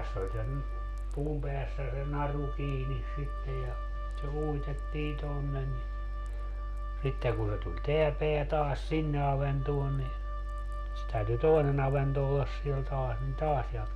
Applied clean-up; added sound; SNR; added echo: none; Wind instrument, woodwind instrument; 18 dB; none.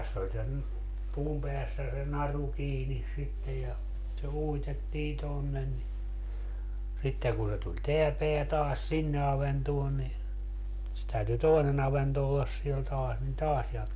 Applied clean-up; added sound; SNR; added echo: none; none; none; none.